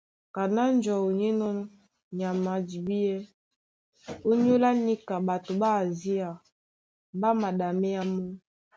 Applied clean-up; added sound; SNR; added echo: none; none; none; none.